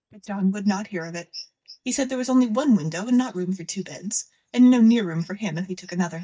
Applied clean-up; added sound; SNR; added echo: neural mask model DeepFilterNet 3.